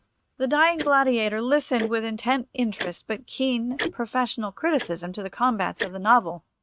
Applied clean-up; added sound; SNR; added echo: neural mask model RNNoise.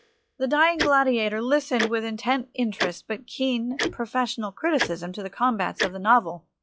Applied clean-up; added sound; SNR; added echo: classical method log-MMSE.